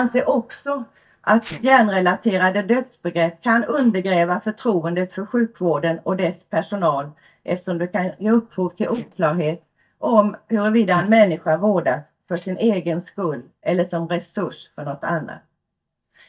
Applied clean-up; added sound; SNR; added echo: neural mask model DeepFilterNet 3.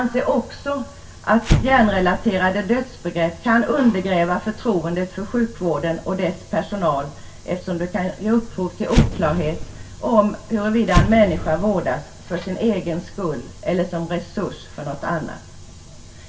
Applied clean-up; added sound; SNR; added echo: none; Explosion; 3 dB; reverberation time 0.2 s.